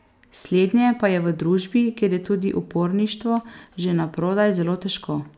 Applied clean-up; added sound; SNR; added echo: none; none; none; none.